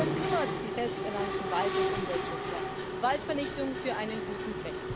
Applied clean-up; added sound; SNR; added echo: none; Mechanisms; -2 dB; none.